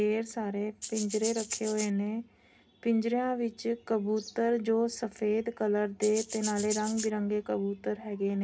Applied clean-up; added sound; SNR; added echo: none; Rattle (instrument); 8 dB; reverberation time 0.3 s.